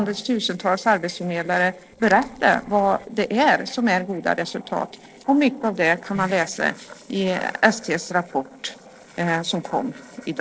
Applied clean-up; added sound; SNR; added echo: neural separator model SepFormer DNS4.